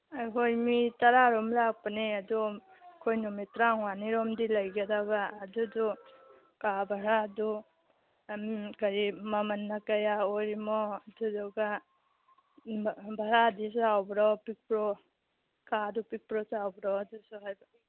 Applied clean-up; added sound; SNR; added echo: none; none; none; none.